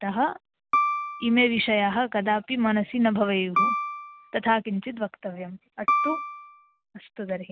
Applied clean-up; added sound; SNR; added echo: none; Piano; 2 dB; none.